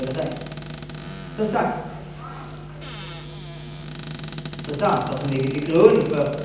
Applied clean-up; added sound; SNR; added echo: none; Squeak / Cupboard open or close; 10 dB; reverberation time 0.9 s.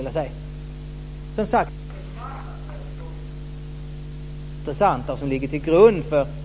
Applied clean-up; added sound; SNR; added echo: none; none; none; none.